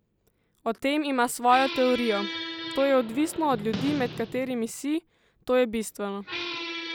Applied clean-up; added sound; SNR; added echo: none; Squeak; 10 dB; none.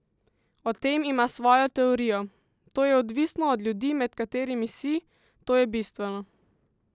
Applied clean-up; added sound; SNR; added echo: none; none; none; none.